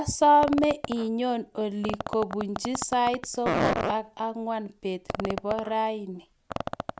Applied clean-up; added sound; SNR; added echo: none; Fart; 7 dB; none.